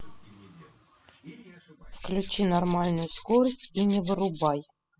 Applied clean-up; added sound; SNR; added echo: classical method spectral subtraction.